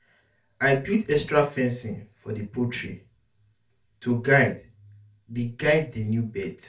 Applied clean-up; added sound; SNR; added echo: none; none; none; reverberation time 0.2 s.